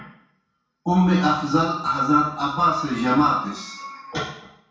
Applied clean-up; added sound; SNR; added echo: none; none; none; reverberation time 0.6 s.